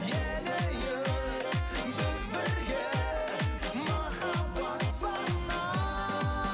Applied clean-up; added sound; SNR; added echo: none; Trumpet; 13 dB; none.